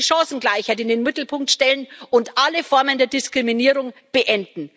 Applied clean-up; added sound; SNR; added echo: none; none; none; none.